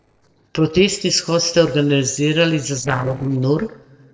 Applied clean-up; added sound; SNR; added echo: neural separator model SepFormer DNS4.